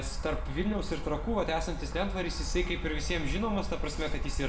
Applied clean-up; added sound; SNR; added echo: none; none; none; reverberation time 0.6 s.